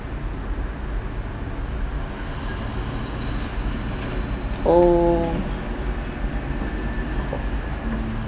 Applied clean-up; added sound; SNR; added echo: none; Cricket; 11 dB; none.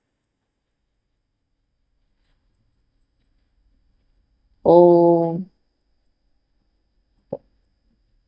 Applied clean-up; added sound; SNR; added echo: neural mask model DeepFilterNet 3.